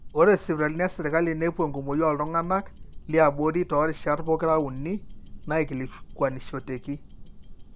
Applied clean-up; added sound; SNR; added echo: none; Tick-tock; 13 dB; none.